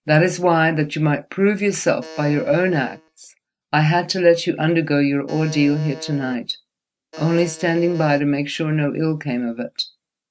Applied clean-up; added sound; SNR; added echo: neural mask model RNNoise.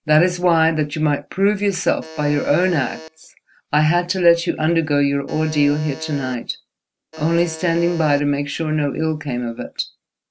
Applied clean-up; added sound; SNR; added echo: none; Alarm; 17 dB; none.